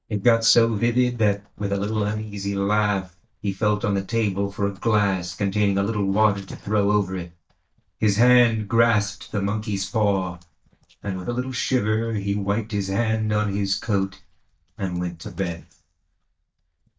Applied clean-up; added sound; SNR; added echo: neural mask model DeepFilterNet 3.